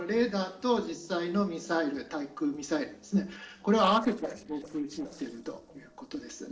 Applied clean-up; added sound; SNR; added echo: neural separator model SepFormer DNS4.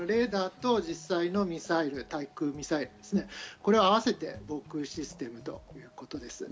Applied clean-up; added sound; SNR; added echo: none; none; none; none.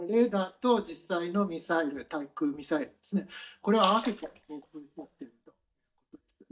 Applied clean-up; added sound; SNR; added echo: neural mask model DeepFilterNet 3.